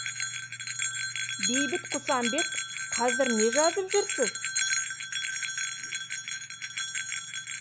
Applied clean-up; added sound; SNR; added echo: none; Bell; -1 dB; none.